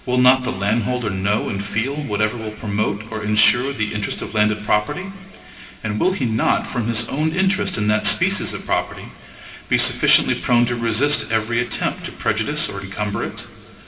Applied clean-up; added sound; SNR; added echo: none; none; none; reverberation time 2.1 s.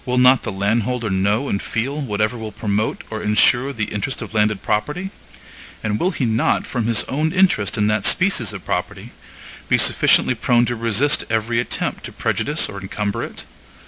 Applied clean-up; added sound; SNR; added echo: none; none; none; none.